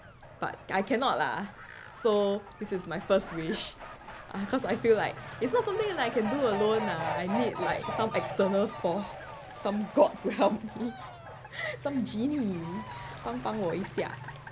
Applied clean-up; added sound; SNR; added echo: none; Fowl; 10 dB; none.